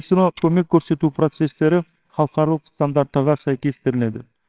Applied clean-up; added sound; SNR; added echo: neural separator model SepFormer WHAMR!.